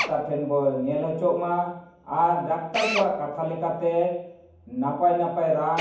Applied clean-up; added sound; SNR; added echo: none; Drill; 12 dB; reverberation time 1.2 s.